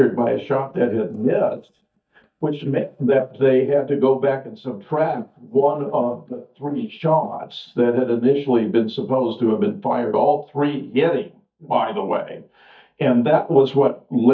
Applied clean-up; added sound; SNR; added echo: neural mask model DeepFilterNet 3.